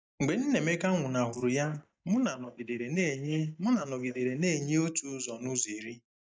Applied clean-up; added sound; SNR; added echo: neural mask model DeepFilterNet 3.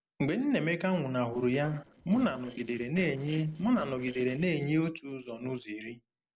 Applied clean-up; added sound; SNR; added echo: neural separator model SepFormer DNS4.